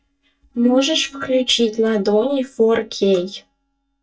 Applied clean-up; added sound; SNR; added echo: neural mask model DeepFilterNet 3.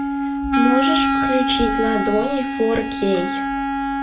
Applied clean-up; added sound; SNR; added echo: none; Wind instrument, woodwind instrument; -2 dB; reverberation time 0.2 s.